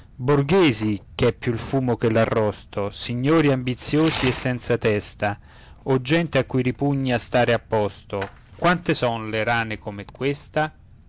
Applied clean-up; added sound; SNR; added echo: none; Tearing; 19 dB; none.